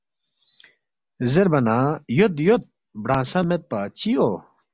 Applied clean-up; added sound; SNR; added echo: none; none; none; none.